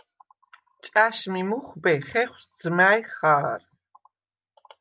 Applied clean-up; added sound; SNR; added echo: none; none; none; none.